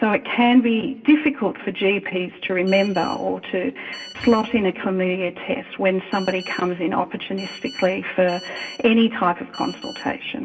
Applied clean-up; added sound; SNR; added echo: none; Telephone; 20 dB; reverberation time 1.8 s.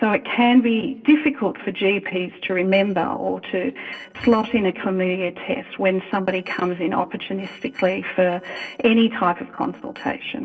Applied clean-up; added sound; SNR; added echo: neural separator model SepFormer DNS4.